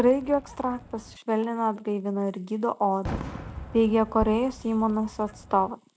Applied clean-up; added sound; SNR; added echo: none; Fireworks; 15 dB; none.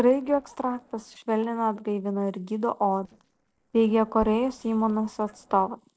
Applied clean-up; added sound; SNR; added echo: neural separator model SepFormer DNS4.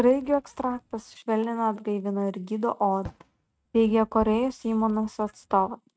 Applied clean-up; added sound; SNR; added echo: neural mask model RNNoise.